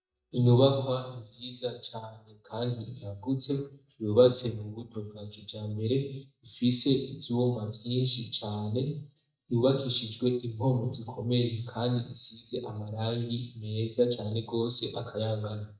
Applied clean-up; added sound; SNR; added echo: neural mask model DeepFilterNet 3.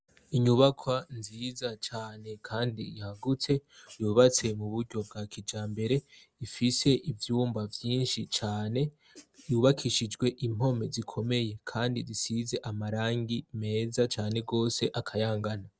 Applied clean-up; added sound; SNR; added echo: none; none; none; none.